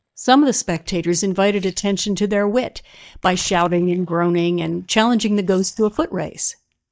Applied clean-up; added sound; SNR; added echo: neural mask model DeepFilterNet 3.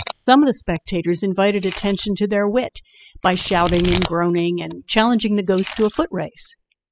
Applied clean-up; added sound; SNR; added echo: classical method spectral subtraction.